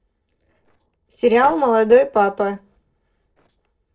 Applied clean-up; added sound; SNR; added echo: neural separator model SepFormer DNS4.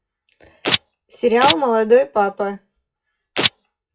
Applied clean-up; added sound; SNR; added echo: classical method WPE with log-MMSE.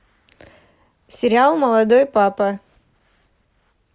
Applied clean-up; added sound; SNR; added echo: none; none; none; none.